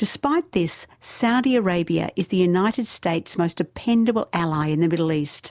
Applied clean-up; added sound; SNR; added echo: none; none; none; none.